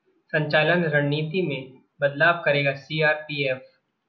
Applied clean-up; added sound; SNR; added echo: none; none; none; none.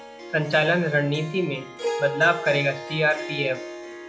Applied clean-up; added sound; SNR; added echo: none; Harp; 9 dB; none.